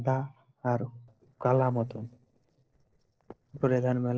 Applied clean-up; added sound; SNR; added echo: neural separator model SepFormer DNS4.